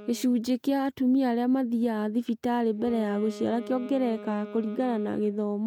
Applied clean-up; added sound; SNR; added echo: neural mask model RNNoise.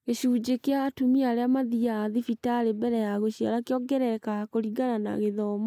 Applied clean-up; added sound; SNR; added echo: neural mask model Resemble Enhance denoiser.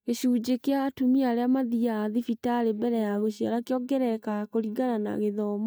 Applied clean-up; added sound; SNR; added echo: neural mask model DeepFilterNet 3.